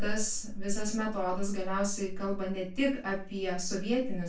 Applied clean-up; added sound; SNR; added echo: none; none; none; reverberation time 0.3 s.